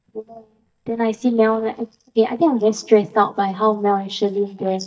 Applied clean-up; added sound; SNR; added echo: neural mask model DeepFilterNet 3.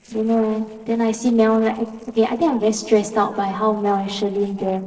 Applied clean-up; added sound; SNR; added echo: neural separator model SepFormer DNS4.